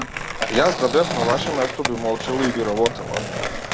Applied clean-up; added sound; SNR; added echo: none; Skateboard; 4 dB; none.